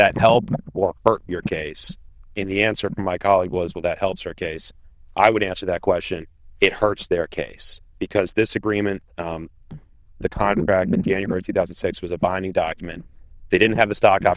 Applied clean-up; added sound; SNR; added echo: neural diffusion model UNIVERSE++.